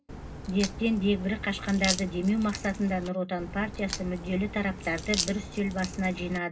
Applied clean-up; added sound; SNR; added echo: none; Crack; 8 dB; reverberation time 0.2 s.